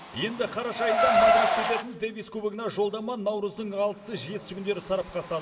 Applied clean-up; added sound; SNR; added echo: none; Car; -2 dB; reverberation time 2.3 s.